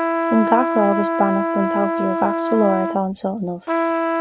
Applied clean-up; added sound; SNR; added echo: none; Trumpet; 0 dB; none.